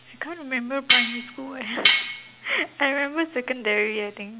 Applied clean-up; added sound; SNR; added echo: none; Cutlery, silverware; -4 dB; none.